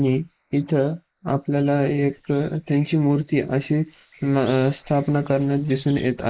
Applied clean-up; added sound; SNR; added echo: neural mask model Resemble Enhance denoiser.